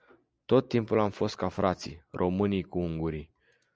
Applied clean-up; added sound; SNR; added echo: none; none; none; none.